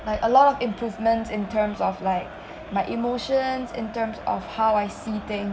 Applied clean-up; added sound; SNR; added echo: none; Crowd; 16 dB; none.